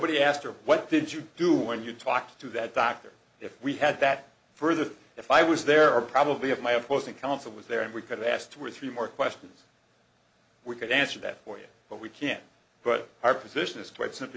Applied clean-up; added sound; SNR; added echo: none; none; none; none.